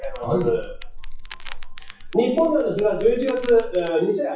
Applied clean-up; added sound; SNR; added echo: classical method WPE with log-MMSE.